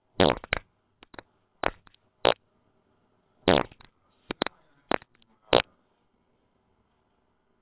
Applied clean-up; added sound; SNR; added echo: neural separator model SepFormer WHAMR!.